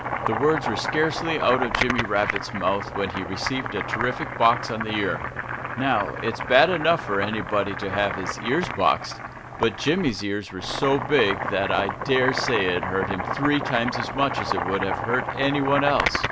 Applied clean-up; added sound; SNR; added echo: none; Boiling; 4 dB; none.